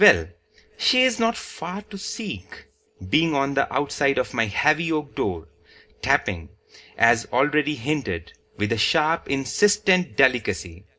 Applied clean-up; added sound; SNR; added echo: none; none; none; reverberation time 0.3 s.